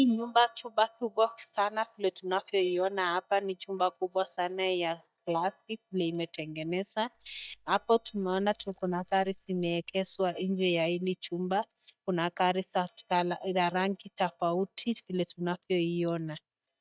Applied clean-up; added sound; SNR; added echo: neural mask model DeepFilterNet 3.